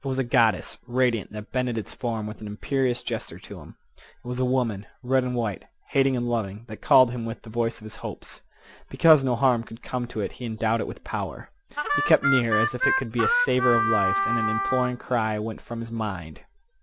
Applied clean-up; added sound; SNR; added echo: none; Harmonica; 0 dB; none.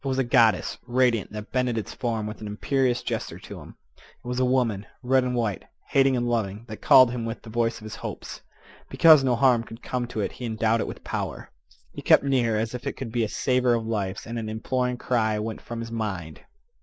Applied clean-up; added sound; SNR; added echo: neural mask model Resemble Enhance denoiser.